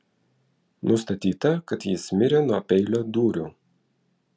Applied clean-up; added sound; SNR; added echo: none; none; none; none.